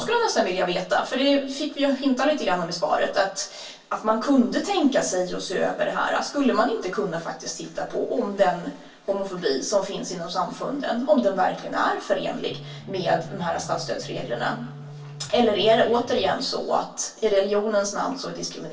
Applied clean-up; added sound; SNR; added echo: none; Guitar; 16 dB; reverberation time 0.1 s.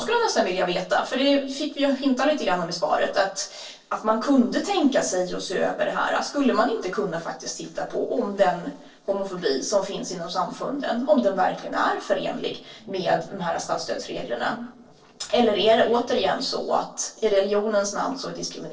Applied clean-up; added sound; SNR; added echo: neural separator model SepFormer DNS4.